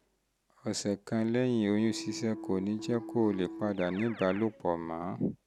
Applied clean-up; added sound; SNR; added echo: none; Keyboard (musical); 14 dB; none.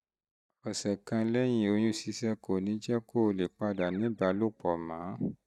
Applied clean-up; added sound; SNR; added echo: neural mask model DeepFilterNet 3.